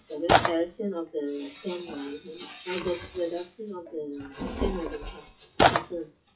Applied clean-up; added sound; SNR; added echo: classical method WPE with log-MMSE.